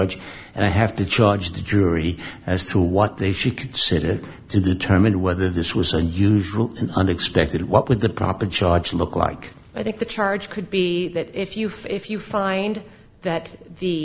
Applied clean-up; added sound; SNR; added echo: none; none; none; none.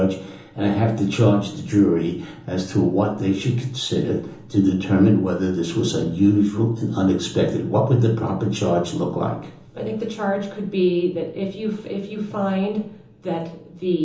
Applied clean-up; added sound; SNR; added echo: none; none; none; reverberation time 1.2 s.